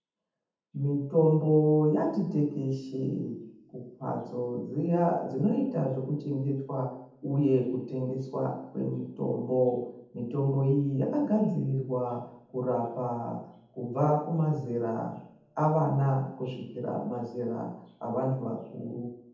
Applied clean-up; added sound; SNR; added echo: none; none; none; reverberation time 0.8 s.